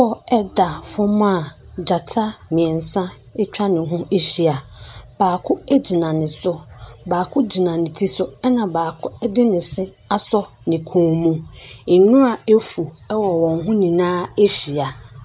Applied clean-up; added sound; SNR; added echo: none; none; none; none.